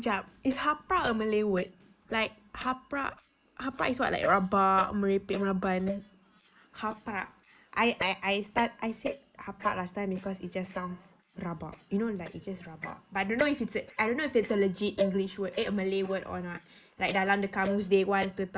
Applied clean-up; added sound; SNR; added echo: neural mask model Resemble Enhance denoiser.